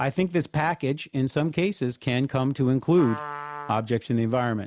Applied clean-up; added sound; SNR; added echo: none; Trumpet; 16 dB; none.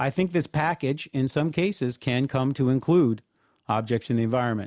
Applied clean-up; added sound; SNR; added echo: none; none; none; none.